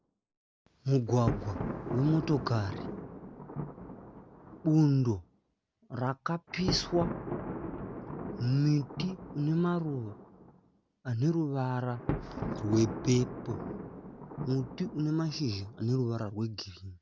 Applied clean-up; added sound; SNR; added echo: none; Thunder; 9 dB; none.